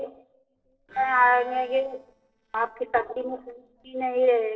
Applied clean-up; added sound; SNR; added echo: neural separator model SepFormer DNS4.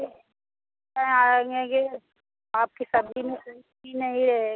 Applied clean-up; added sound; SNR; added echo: none; none; none; none.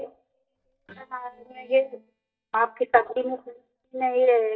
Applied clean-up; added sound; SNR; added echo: neural mask model DeepFilterNet 3.